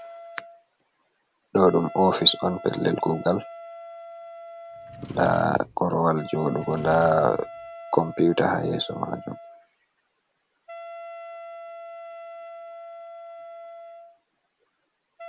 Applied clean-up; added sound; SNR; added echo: none; Drawer open or close + Wind instrument, woodwind instrument; 15 dB; none.